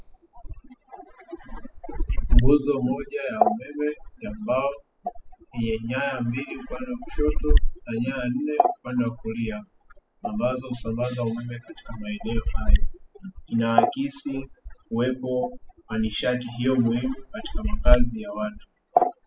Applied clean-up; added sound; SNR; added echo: classical method spectral subtraction.